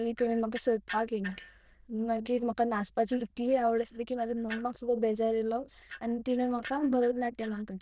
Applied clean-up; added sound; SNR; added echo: neural diffusion model UNIVERSE++.